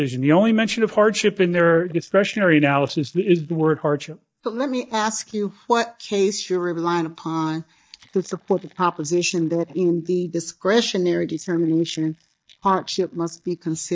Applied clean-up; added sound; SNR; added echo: neural mask model DeepFilterNet 3.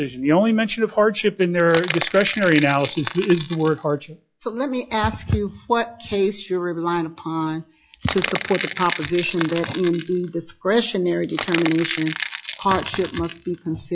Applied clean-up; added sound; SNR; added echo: classical method log-MMSE.